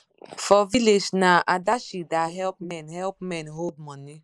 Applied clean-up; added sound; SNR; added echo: neural mask model Resemble Enhance denoiser.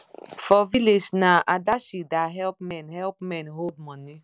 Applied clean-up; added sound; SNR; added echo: none; none; none; none.